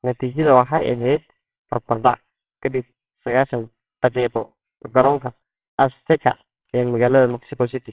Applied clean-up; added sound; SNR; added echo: neural separator model SepFormer WHAMR!.